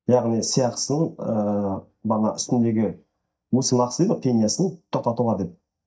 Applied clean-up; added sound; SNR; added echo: neural mask model DeepFilterNet 3.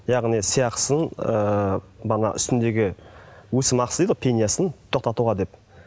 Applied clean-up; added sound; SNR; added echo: none; none; none; none.